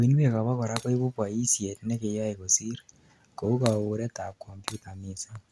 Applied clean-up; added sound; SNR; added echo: none; Shatter; 15 dB; none.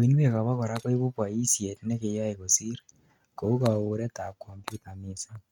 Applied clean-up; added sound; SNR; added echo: neural mask model RNNoise.